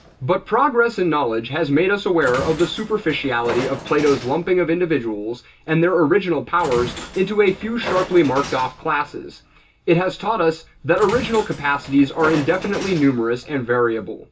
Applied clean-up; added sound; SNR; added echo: none; Train; 15 dB; reverberation time 0.2 s.